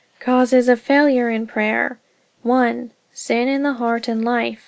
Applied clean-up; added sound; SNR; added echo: none; none; none; none.